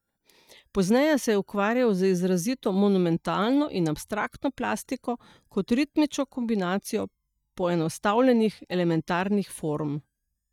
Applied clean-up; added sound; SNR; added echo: neural mask model DeepFilterNet 3.